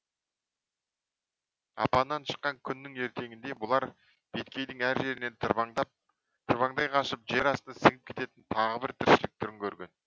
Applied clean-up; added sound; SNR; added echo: none; none; none; none.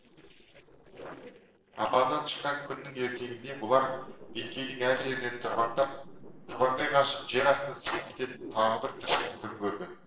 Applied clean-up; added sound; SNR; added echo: neural separator model SepFormer DNS4.